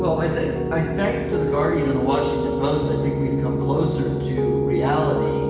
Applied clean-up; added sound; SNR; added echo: none; Piano; -1 dB; reverberation time 1.4 s.